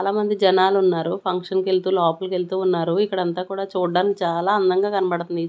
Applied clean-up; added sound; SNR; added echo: none; none; none; none.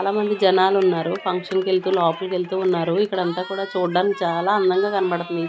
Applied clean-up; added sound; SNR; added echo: none; Cheering; 17 dB; none.